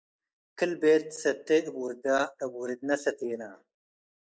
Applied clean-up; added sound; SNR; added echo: neural mask model Resemble Enhance denoiser.